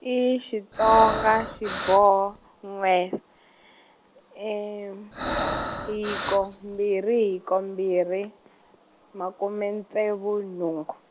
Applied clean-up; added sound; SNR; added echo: none; Breathing; 6 dB; none.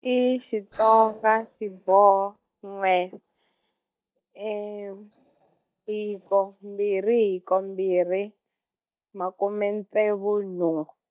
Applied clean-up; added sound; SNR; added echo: neural mask model DeepFilterNet 3.